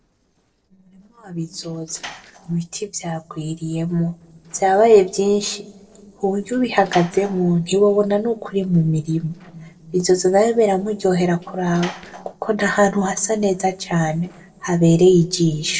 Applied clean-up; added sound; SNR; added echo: neural separator model SepFormer DNS4.